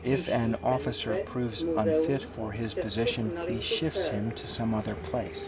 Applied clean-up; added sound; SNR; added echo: none; Subway, metro, underground; 3 dB; none.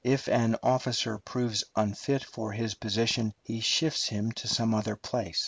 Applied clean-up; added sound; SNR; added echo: none; none; none; none.